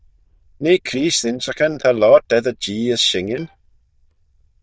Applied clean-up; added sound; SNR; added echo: neural diffusion model UNIVERSE++.